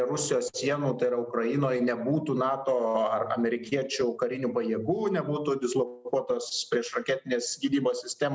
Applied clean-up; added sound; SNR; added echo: none; none; none; none.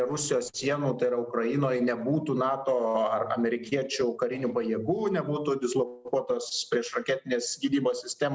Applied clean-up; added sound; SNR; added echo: neural separator model SepFormer DNS4.